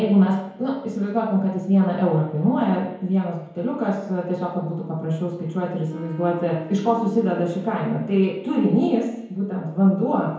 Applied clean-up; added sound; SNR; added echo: none; Wind instrument, woodwind instrument; 17 dB; reverberation time 0.9 s.